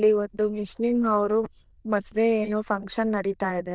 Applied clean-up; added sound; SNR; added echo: neural diffusion model UNIVERSE++.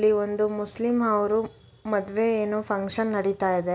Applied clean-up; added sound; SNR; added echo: none; none; none; none.